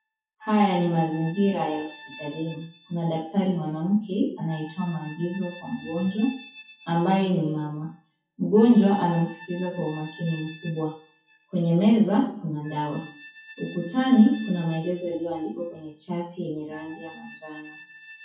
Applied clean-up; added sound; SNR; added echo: classical method WPE with log-MMSE.